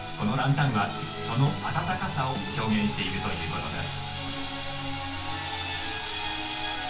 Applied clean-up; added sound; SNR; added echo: none; Bass drum / Snare drum; 12 dB; reverberation time 0.2 s.